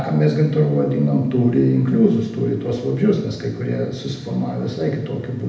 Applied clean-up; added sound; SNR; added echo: none; none; none; reverberation time 0.8 s.